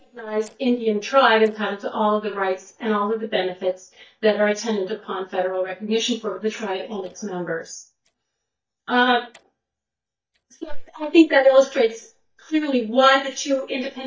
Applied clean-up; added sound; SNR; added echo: neural mask model DeepFilterNet 3.